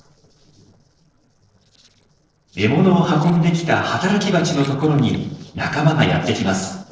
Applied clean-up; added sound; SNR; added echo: neural separator model SepFormer DNS4.